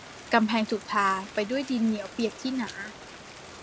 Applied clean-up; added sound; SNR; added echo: none; Rain; 16 dB; none.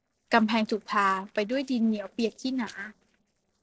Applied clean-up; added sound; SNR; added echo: neural separator model SepFormer DNS4.